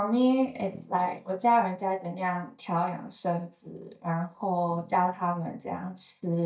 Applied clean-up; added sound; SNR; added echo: neural mask model DeepFilterNet 3.